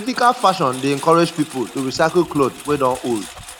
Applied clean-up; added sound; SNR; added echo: none; Engine; 17 dB; none.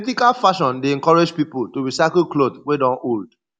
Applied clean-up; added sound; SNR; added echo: none; none; none; none.